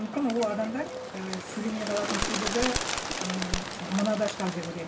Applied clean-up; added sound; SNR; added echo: none; Bird; 2 dB; reverberation time 0.2 s.